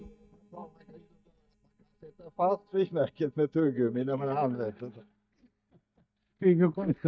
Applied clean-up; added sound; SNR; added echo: neural mask model DeepFilterNet 3.